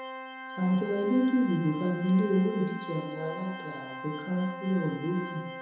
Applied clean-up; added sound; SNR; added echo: none; Organ; 11 dB; reverberation time 1.0 s.